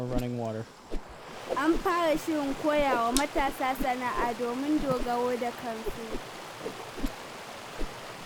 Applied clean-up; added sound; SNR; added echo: none; Stream + Whoosh, swoosh, swish; 4 dB; none.